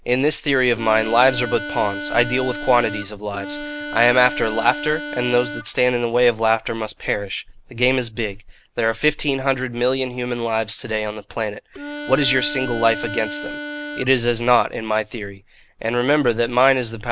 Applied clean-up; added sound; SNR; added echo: none; Harmonica; 8 dB; none.